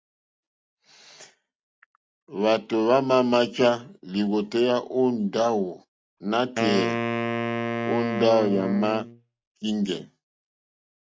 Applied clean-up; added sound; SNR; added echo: neural mask model RNNoise.